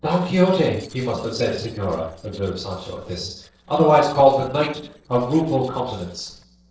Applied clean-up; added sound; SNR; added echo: neural separator model SepFormer DNS4.